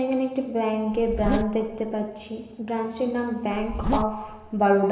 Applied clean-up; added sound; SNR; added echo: none; Zipper (clothing); 6 dB; reverberation time 1.1 s.